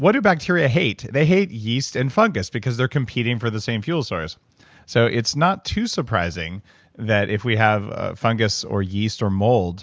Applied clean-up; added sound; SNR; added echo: none; none; none; none.